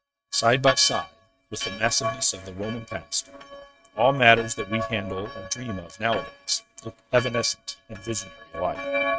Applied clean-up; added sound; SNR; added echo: neural mask model RNNoise.